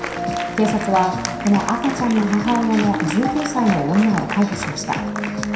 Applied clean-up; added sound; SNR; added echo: none; Applause; 11 dB; reverberation time 0.7 s.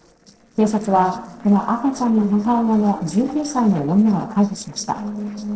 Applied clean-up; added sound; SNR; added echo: neural separator model SepFormer DNS4.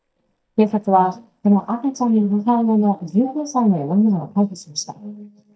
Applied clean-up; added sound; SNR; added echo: neural mask model DeepFilterNet 3.